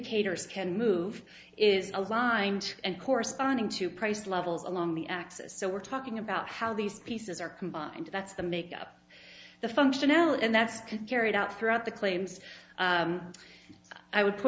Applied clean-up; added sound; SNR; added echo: none; none; none; none.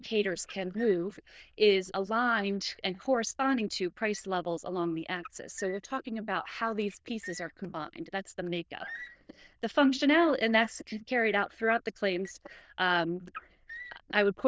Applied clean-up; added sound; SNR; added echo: neural diffusion model UNIVERSE++.